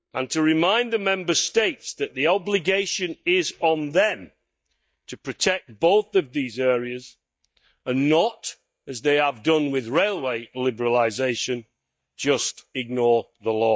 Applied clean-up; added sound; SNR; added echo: neural mask model DeepFilterNet 3.